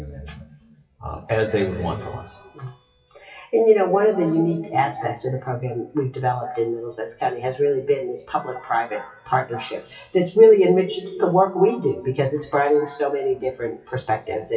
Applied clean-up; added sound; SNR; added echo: classical method WPE with log-MMSE.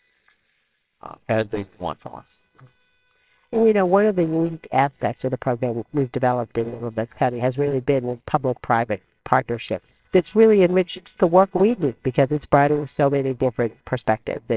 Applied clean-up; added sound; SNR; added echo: neural separator model SepFormer WHAMR!.